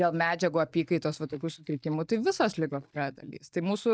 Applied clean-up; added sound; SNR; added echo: neural mask model DeepFilterNet 3.